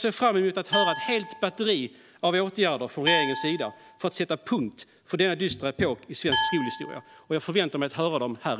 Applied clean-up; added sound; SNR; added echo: none; Glass; 3 dB; none.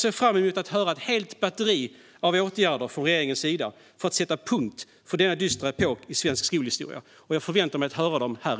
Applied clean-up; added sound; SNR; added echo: none; none; none; none.